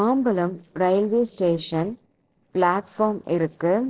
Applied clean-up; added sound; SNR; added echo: neural separator model SepFormer DNS4.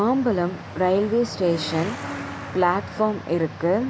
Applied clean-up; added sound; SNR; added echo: none; Truck; 15 dB; none.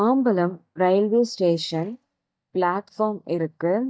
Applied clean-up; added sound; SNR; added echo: neural mask model DeepFilterNet 3.